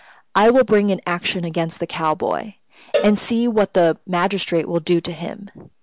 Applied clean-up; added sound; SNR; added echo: none; Cowbell; 9 dB; none.